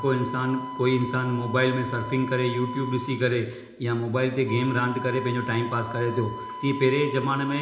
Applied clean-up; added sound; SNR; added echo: none; Wind instrument, woodwind instrument; 11 dB; reverberation time 0.8 s.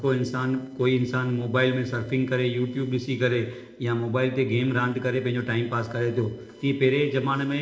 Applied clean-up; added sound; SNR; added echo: neural separator model SepFormer DNS4.